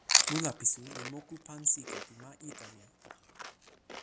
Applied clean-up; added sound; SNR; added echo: none; Chewing, mastication; -2 dB; none.